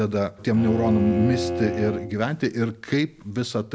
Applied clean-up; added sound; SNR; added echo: none; Bowed string instrument; 7 dB; none.